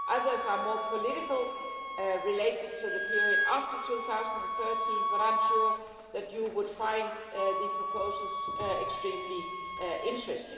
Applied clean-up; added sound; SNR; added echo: none; Wind instrument, woodwind instrument; 0 dB; reverberation time 2.3 s.